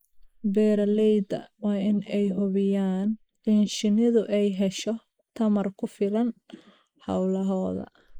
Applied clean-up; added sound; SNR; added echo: neural mask model Resemble Enhance denoiser.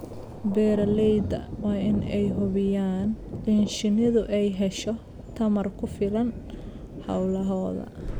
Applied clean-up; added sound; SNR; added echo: none; Thunder; 10 dB; none.